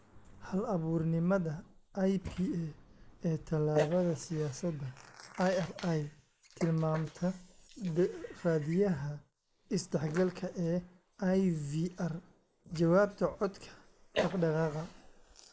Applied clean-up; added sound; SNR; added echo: neural mask model Resemble Enhance denoiser.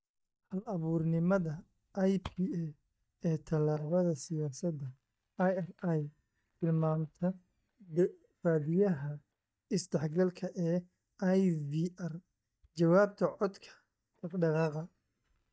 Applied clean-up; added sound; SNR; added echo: neural mask model DeepFilterNet 3.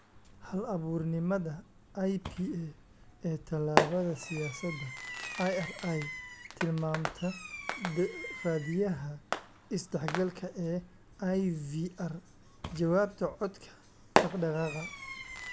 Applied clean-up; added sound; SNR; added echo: none; Fireworks; 4 dB; none.